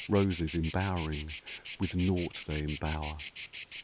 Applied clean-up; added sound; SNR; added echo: neural mask model Resemble Enhance denoiser.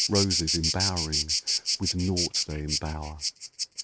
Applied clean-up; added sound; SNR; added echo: neural mask model RNNoise.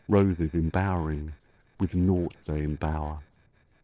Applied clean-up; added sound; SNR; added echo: neural separator model SepFormer DNS4.